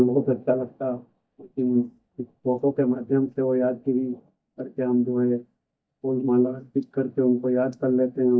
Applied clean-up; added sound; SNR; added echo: neural mask model DeepFilterNet 3.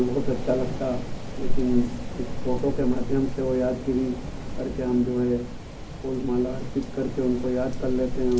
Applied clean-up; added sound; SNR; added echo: none; Rain; 2 dB; reverberation time 0.4 s.